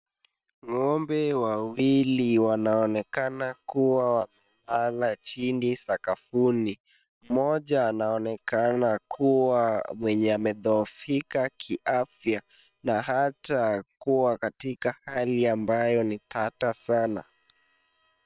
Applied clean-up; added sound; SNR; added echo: neural separator model SepFormer WHAM!.